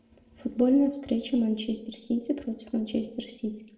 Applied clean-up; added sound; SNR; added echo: none; none; none; reverberation time 0.7 s.